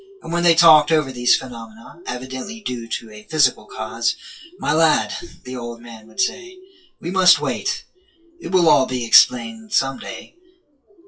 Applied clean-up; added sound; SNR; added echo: classical method WPE with log-MMSE.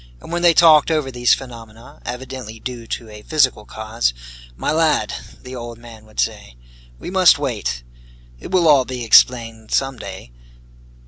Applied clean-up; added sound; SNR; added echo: none; none; none; none.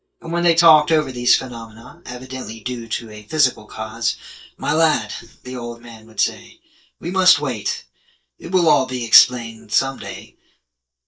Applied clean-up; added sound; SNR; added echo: neural mask model DeepFilterNet 3.